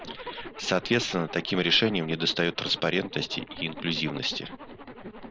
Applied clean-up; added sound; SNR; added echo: none; Zipper (clothing); 13 dB; none.